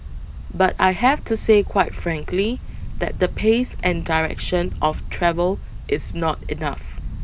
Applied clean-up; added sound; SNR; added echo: none; Wind; 7 dB; none.